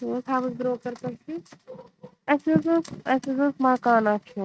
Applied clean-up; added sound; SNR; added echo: neural mask model RNNoise.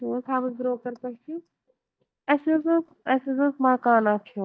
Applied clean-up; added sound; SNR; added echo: neural mask model DeepFilterNet 3.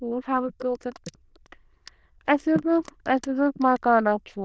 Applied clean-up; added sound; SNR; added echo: neural diffusion model UNIVERSE++.